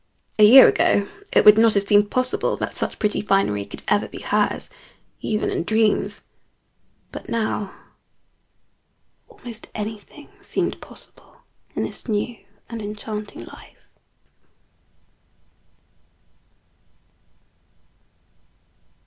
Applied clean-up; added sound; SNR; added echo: none; none; none; none.